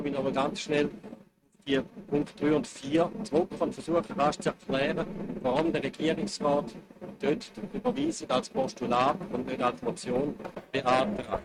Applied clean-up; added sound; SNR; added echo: neural mask model RNNoise.